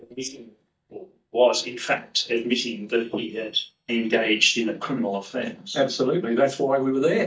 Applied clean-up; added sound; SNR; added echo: neural mask model DeepFilterNet 3.